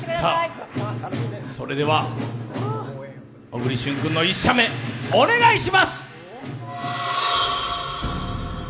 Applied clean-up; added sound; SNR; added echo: none; none; none; none.